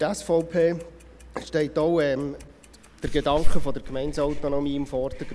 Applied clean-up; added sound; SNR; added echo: none; Clock; -1 dB; none.